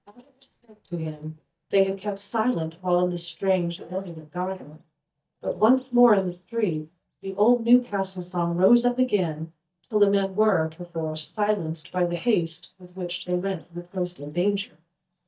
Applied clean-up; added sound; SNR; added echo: neural mask model DeepFilterNet 3.